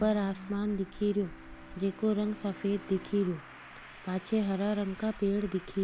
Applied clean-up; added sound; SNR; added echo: none; Bowed string instrument + Traffic noise, roadway noise; 16 dB; none.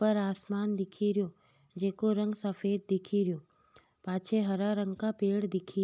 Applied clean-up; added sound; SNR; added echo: none; none; none; none.